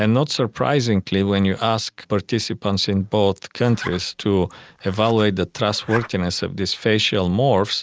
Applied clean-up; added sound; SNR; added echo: neural mask model RNNoise.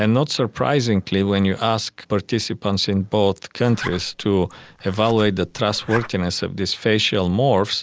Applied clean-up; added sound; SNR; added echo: none; Zipper (clothing); 15 dB; none.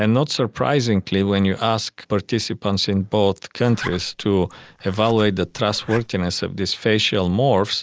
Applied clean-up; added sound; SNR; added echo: neural mask model DeepFilterNet 3.